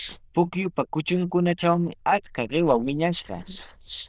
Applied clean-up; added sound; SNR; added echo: neural diffusion model UNIVERSE++.